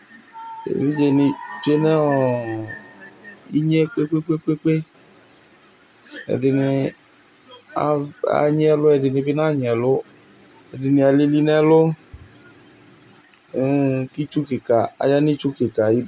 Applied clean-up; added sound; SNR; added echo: none; none; none; none.